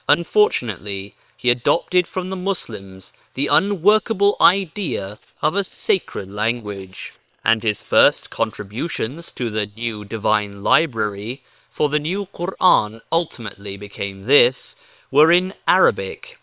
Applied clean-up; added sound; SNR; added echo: neural separator model SepFormer WHAM!.